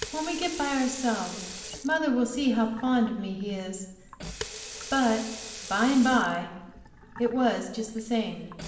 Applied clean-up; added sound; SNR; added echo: none; Sink (filling or washing) / Water tap, faucet; 14 dB; reverberation time 0.9 s.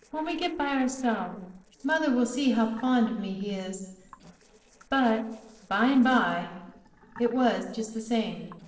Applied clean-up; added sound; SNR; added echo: neural separator model SepFormer DNS4.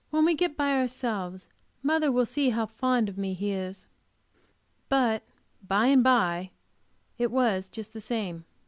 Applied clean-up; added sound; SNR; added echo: none; none; none; none.